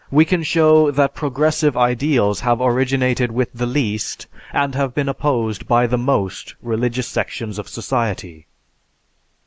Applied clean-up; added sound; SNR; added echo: none; none; none; none.